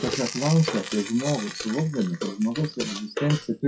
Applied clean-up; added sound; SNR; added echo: classical method WPE with log-MMSE.